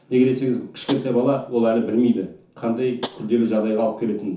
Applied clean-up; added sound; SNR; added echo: none; Tap; 17 dB; reverberation time 0.9 s.